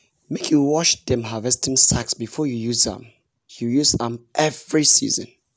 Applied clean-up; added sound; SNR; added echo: none; none; none; none.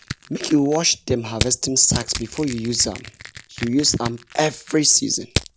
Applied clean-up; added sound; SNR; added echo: none; Crushing; 11 dB; none.